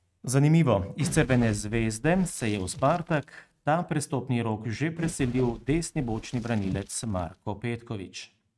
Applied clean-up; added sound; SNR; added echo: neural mask model RNNoise.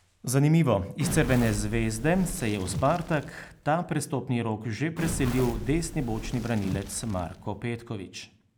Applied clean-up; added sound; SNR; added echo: none; Crackle; 8 dB; none.